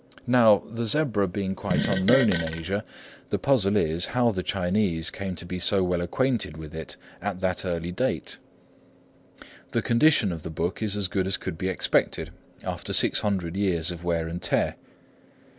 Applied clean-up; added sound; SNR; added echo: none; Fart; 2 dB; none.